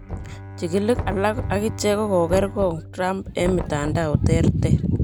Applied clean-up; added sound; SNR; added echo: none; Bowed string instrument + Knock; 10 dB; none.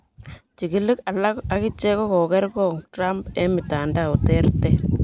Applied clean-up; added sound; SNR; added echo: none; none; none; none.